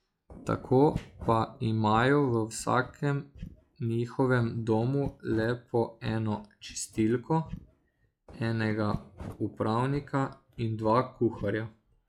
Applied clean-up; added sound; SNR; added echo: classical method log-MMSE.